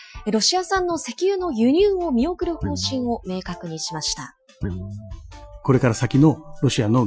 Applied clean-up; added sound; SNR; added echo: classical method Wiener filter.